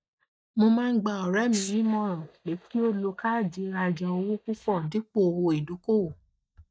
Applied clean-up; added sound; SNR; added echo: neural mask model DeepFilterNet 3.